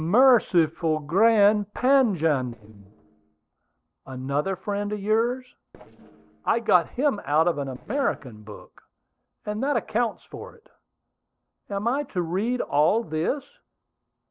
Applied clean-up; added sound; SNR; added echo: neural separator model SepFormer DNS4.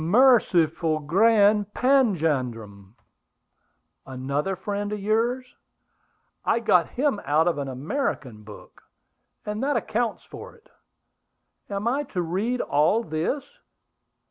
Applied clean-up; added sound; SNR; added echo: none; none; none; none.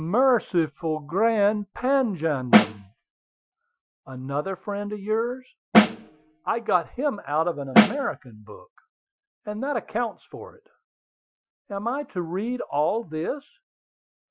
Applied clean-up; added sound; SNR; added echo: classical method Wiener filter.